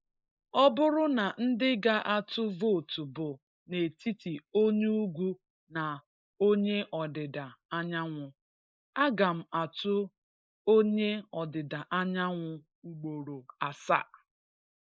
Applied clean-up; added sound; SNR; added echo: neural mask model Resemble Enhance denoiser.